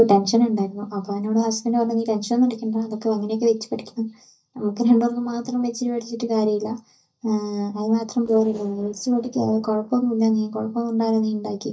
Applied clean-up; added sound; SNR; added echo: neural mask model DeepFilterNet 3.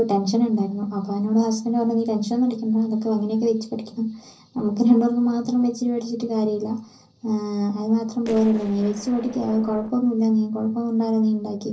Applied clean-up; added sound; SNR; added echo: neural separator model SepFormer DNS4.